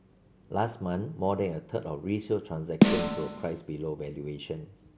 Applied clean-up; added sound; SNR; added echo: none; Snare drum; -5 dB; none.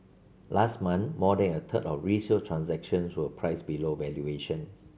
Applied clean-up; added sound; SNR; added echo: none; none; none; none.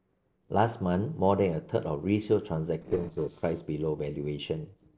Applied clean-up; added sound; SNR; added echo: neural separator model SepFormer DNS4.